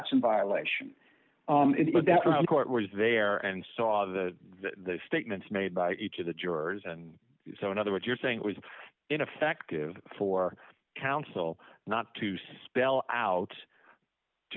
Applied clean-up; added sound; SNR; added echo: none; none; none; none.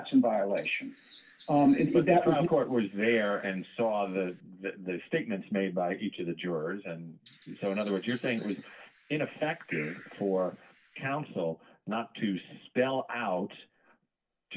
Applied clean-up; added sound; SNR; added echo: neural separator model SepFormer DNS4.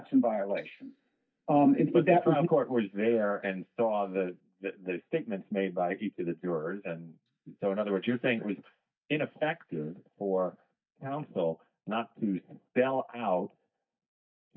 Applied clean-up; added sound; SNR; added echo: neural mask model DeepFilterNet 3.